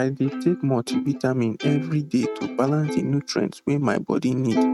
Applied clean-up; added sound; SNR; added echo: neural mask model RNNoise.